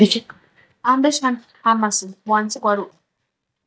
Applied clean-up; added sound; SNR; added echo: neural mask model DeepFilterNet 3.